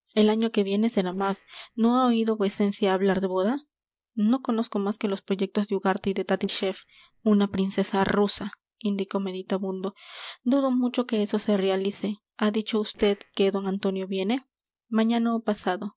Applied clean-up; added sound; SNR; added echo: neural separator model SepFormer DNS4.